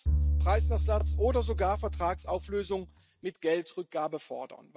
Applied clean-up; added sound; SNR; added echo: neural mask model RNNoise.